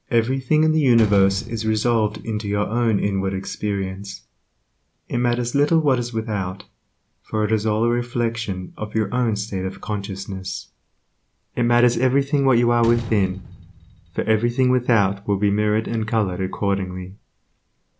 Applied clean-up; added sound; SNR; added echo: none; Slam; 16 dB; none.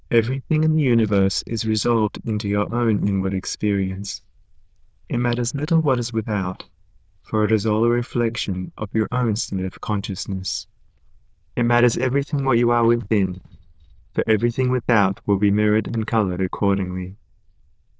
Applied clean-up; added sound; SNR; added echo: neural diffusion model UNIVERSE++.